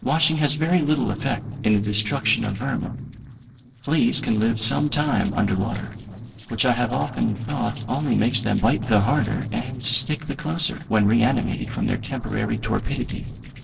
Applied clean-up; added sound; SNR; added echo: neural separator model SepFormer DNS4.